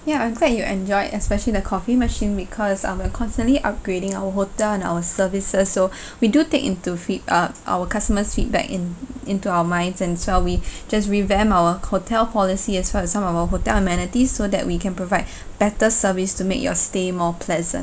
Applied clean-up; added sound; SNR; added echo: none; none; none; none.